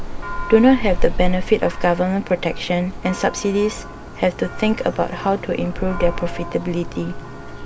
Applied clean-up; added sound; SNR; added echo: none; Church bell; 5 dB; none.